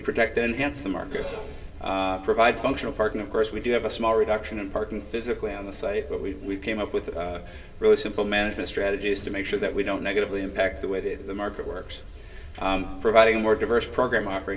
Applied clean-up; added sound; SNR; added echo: none; none; none; reverberation time 2.1 s.